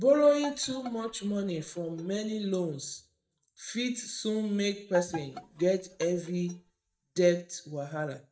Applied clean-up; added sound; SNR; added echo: neural mask model DeepFilterNet 3.